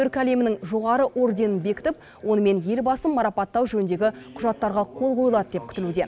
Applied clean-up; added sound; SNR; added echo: none; none; none; none.